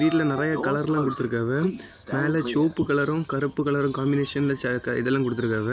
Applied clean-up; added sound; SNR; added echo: none; Sliding door / Train; 13 dB; none.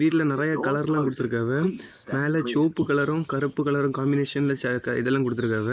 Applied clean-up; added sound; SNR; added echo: neural mask model Resemble Enhance denoiser.